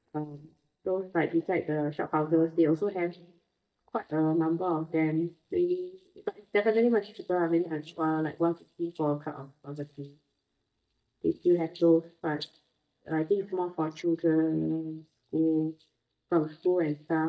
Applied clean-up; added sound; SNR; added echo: neural mask model DeepFilterNet 3.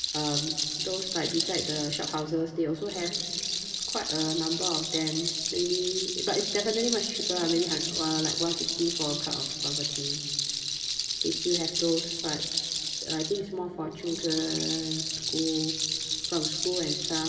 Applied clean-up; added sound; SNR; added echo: none; Rattle; 0 dB; reverberation time 2.4 s.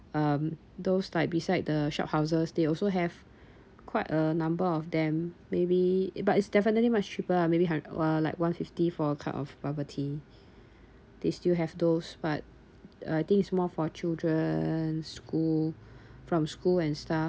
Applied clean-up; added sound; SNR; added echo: none; none; none; none.